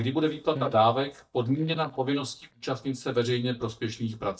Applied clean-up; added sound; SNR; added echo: neural mask model DeepFilterNet 3.